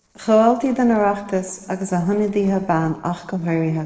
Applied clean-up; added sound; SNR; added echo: neural separator model SepFormer DNS4.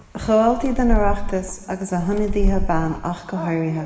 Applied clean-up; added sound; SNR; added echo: none; Bird; 0 dB; reverberation time 1.3 s.